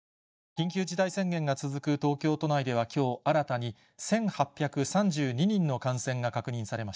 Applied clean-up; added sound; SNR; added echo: neural mask model DeepFilterNet 3.